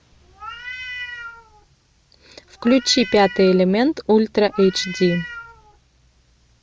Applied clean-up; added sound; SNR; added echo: none; Meow; 14 dB; none.